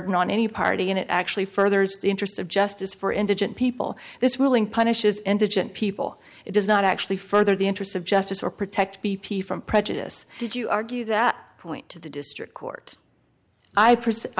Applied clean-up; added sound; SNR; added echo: none; none; none; none.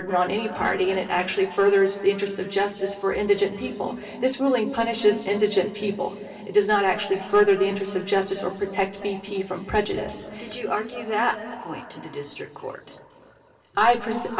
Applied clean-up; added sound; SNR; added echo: none; none; none; reverberation time 2.8 s.